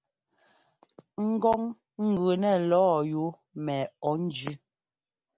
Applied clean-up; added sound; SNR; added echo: none; none; none; none.